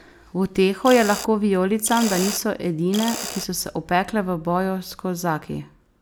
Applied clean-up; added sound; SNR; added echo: none; Mechanisms; 11 dB; none.